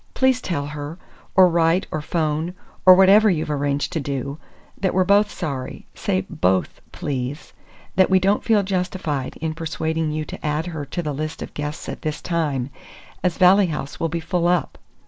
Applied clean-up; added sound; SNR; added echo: none; none; none; none.